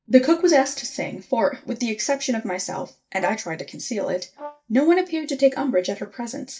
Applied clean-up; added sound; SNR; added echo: neural mask model DeepFilterNet 3.